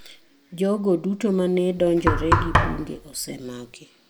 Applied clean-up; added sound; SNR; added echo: none; Knock; 0 dB; none.